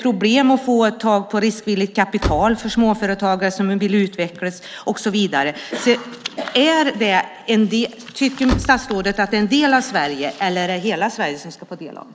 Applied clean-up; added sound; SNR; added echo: none; Slam; 9 dB; none.